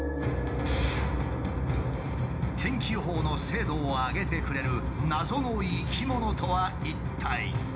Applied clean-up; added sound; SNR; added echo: none; Gong; 14 dB; reverberation time 0.4 s.